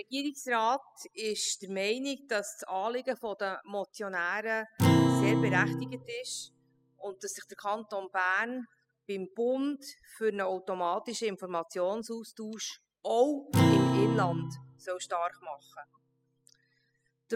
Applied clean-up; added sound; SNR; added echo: classical method spectral subtraction.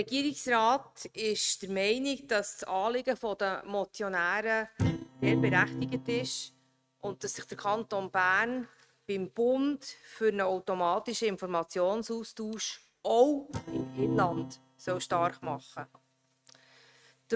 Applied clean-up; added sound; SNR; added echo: neural mask model RNNoise.